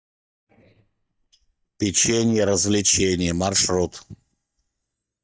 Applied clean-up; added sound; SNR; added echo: neural mask model DeepFilterNet 3.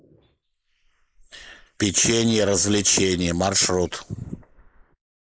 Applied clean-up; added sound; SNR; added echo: neural mask model Resemble Enhance denoiser.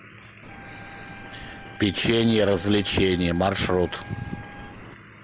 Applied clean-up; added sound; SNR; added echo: none; Wind instrument, woodwind instrument + Bird; 18 dB; none.